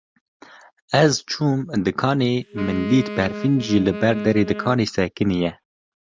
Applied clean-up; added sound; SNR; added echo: neural mask model RNNoise.